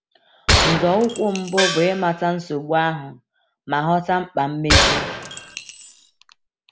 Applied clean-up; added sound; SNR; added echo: none; Gong + Gunshot, gunfire; -1 dB; none.